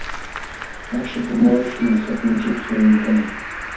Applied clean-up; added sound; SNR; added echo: none; Cricket; 11 dB; reverberation time 0.6 s.